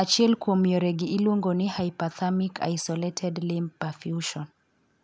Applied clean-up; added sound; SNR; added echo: none; none; none; none.